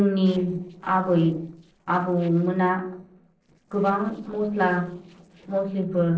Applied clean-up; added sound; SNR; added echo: neural separator model SepFormer DNS4.